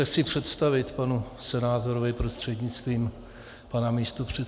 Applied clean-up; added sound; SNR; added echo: none; none; none; none.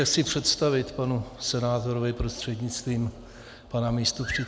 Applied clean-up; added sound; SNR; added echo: none; Bird vocalization, bird call, bird song; 17 dB; none.